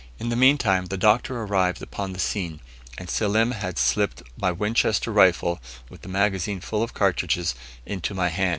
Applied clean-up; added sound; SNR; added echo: none; none; none; none.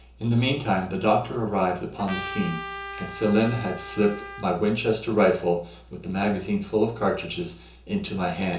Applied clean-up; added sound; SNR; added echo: none; Trumpet; 12 dB; reverberation time 0.6 s.